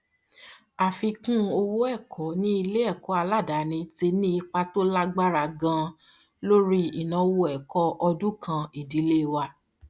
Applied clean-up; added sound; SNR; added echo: none; none; none; none.